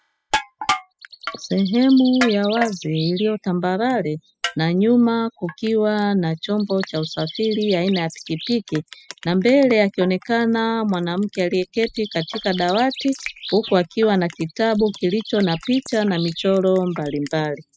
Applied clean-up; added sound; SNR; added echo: classical method spectral subtraction.